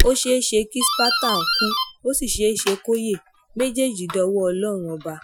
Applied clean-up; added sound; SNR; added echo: classical method Wiener filter.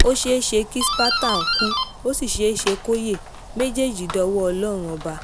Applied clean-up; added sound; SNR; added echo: none; Wind + Doorbell; 3 dB; none.